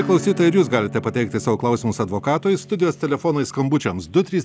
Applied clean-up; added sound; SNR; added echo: none; Acoustic guitar / Strum; 15 dB; none.